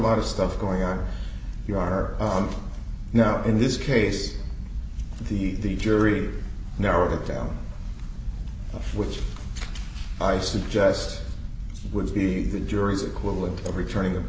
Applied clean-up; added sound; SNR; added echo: none; none; none; none.